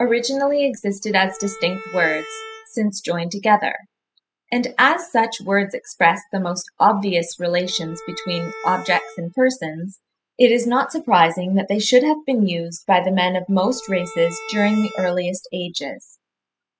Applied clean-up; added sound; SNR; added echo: classical method spectral subtraction.